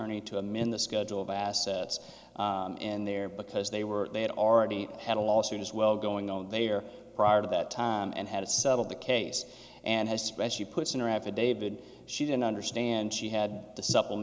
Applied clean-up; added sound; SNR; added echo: none; none; none; none.